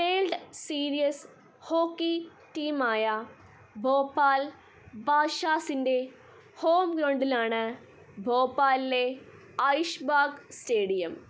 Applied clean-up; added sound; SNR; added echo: none; none; none; none.